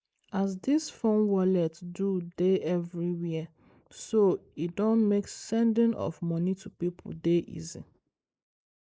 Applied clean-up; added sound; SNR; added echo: neural mask model Resemble Enhance denoiser.